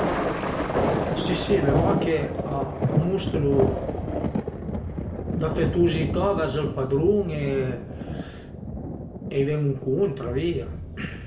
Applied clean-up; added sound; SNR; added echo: none; Thunder; 1 dB; reverberation time 0.4 s.